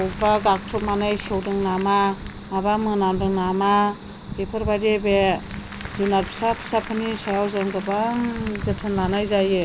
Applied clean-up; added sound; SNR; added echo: none; Applause; 18 dB; none.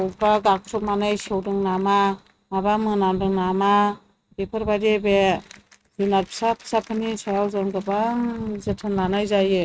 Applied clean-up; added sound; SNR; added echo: neural mask model RNNoise.